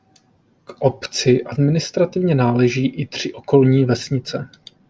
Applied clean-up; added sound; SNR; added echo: none; none; none; none.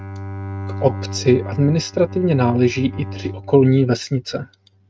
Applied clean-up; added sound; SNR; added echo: neural mask model RNNoise.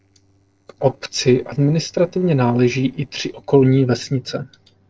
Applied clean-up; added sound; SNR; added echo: neural separator model SepFormer DNS4.